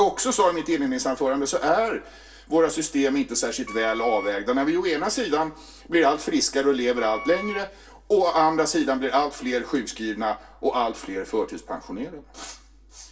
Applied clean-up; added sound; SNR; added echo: none; Wind instrument, woodwind instrument; 13 dB; reverberation time 0.2 s.